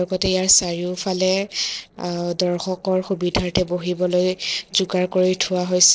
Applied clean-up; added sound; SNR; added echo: neural separator model SepFormer DNS4.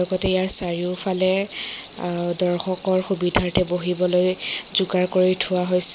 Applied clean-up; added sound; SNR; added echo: none; Rattle; 18 dB; none.